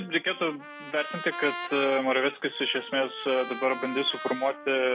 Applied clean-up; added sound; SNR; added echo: none; Trumpet; 12 dB; none.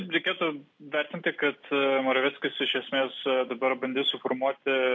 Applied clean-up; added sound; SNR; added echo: none; none; none; none.